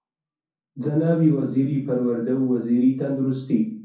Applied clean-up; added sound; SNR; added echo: none; none; none; reverberation time 0.6 s.